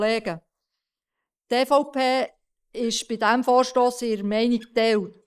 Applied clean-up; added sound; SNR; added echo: neural mask model Resemble Enhance denoiser.